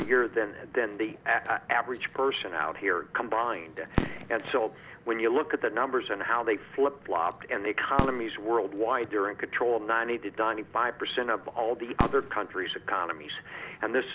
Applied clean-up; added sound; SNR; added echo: none; Fireworks; 11 dB; none.